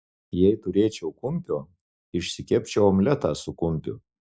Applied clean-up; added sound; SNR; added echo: none; none; none; none.